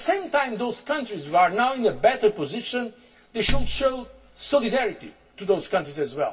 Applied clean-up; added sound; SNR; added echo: none; none; none; reverberation time 0.2 s.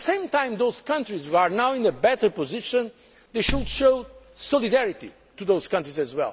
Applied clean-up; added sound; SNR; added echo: none; none; none; none.